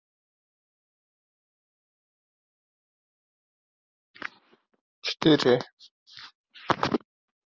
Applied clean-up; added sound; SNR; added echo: none; none; none; none.